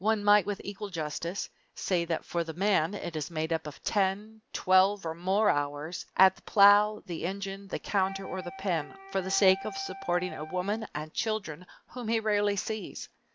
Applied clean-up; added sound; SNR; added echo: none; Wind instrument, woodwind instrument; 14 dB; none.